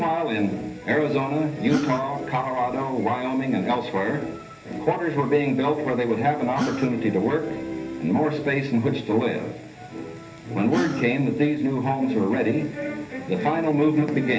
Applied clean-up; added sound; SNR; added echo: none; Gasp; 11 dB; reverberation time 0.3 s.